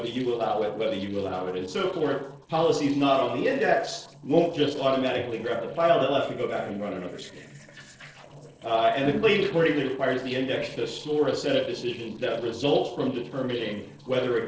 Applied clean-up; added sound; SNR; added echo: neural separator model SepFormer DNS4.